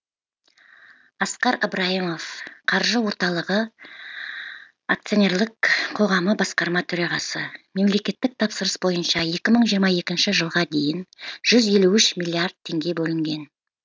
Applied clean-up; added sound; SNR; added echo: none; none; none; none.